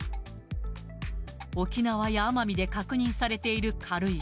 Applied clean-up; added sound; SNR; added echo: none; none; none; none.